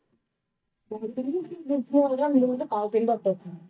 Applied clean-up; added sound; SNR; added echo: neural mask model DeepFilterNet 3.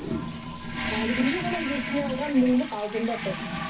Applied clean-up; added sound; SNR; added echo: none; Toilet flush; 4 dB; reverberation time 0.4 s.